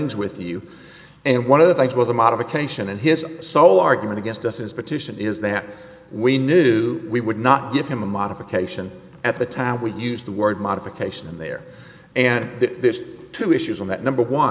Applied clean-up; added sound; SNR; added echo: none; none; none; none.